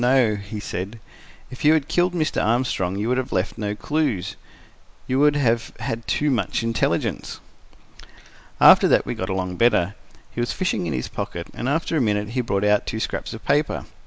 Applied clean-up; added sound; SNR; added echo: none; none; none; none.